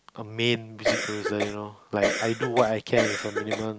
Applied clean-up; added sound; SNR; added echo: none; Cough; 0 dB; none.